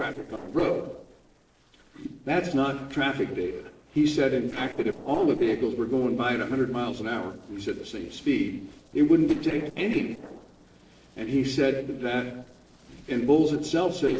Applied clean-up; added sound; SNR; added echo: neural separator model SepFormer DNS4.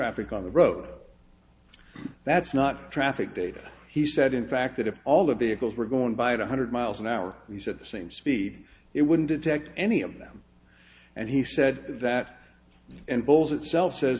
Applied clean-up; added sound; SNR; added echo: none; none; none; none.